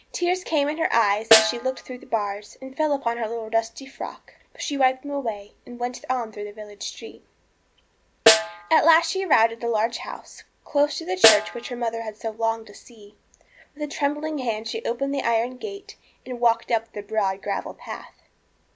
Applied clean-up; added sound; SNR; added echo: none; Snare drum; 0 dB; none.